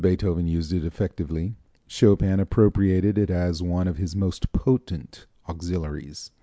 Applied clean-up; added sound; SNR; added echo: none; none; none; none.